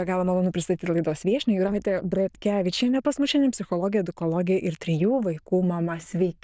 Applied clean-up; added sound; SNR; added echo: neural diffusion model UNIVERSE++.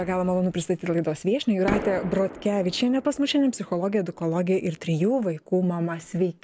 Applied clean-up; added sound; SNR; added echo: none; Fireworks; 14 dB; none.